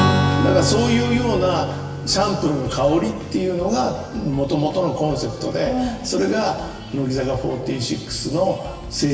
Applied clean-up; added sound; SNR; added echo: none; Strum; 6 dB; reverberation time 1.4 s.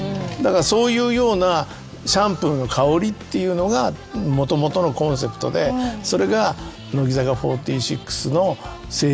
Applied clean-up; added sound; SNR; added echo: none; none; none; none.